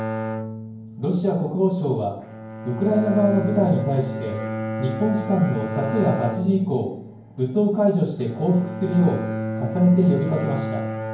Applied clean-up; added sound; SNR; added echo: none; Bowed string instrument; 7 dB; reverberation time 0.9 s.